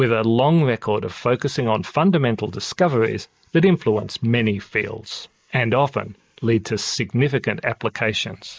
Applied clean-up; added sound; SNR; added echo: neural mask model Resemble Enhance denoiser.